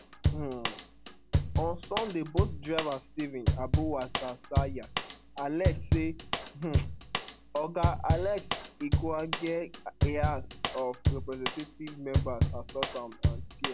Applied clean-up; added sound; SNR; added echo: none; Drum kit; -4 dB; none.